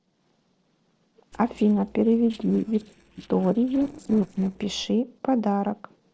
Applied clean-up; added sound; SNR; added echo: neural separator model SepFormer DNS4.